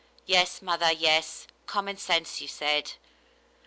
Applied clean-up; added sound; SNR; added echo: none; none; none; none.